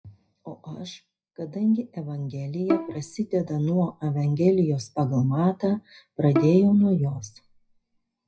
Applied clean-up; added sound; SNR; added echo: classical method WPE with log-MMSE.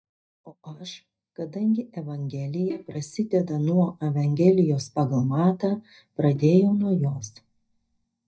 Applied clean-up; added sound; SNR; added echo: neural mask model DeepFilterNet 3.